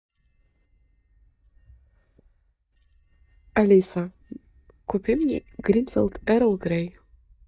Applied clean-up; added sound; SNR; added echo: neural mask model DeepFilterNet 3.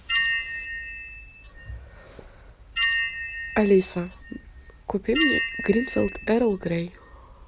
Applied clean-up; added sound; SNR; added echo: none; Bell; 4 dB; none.